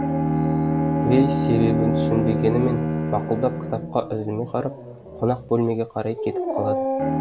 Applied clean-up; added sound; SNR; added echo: none; Bowed string instrument + Dog; -1 dB; none.